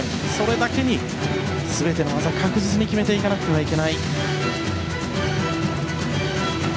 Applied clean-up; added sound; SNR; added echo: none; none; none; none.